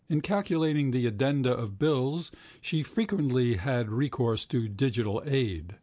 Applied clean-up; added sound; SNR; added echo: none; none; none; none.